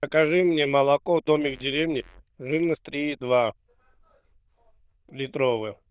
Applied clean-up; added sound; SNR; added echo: neural diffusion model UNIVERSE++.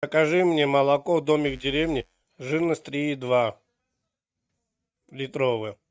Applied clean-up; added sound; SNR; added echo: neural mask model RNNoise.